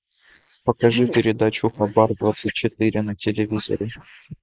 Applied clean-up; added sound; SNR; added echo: neural mask model Resemble Enhance denoiser.